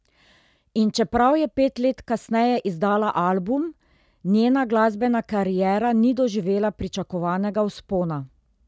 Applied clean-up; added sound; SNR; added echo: none; none; none; none.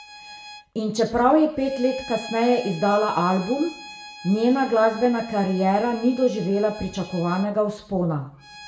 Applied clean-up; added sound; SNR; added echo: none; Bowed string instrument; 18 dB; reverberation time 0.5 s.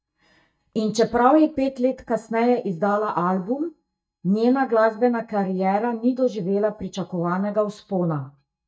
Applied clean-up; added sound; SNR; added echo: neural mask model DeepFilterNet 3.